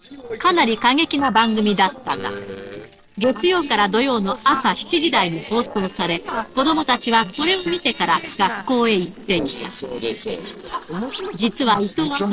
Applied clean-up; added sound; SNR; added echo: neural separator model SepFormer DNS4.